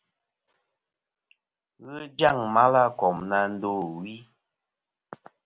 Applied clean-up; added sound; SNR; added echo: none; none; none; none.